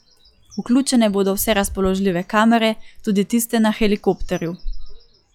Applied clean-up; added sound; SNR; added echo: classical method log-MMSE.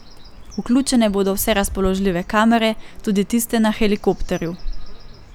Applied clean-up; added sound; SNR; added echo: none; Bird; 17 dB; none.